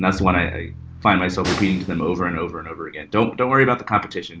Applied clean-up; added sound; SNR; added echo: none; Bowed string instrument + Snare drum; 13 dB; none.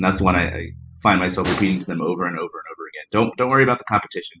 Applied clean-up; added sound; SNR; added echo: classical method spectral subtraction.